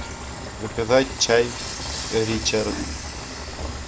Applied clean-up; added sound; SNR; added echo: none; Frying (food) / Dishes, pots, and pans; 6 dB; none.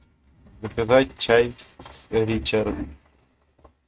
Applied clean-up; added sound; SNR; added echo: neural mask model RNNoise.